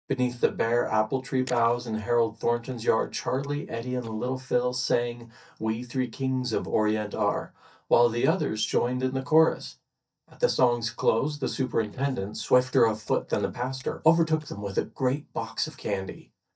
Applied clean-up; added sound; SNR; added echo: neural mask model DeepFilterNet 3.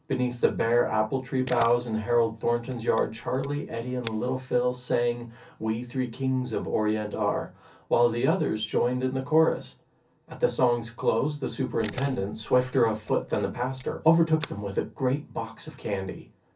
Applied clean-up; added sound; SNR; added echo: none; Camera; 16 dB; reverberation time 0.3 s.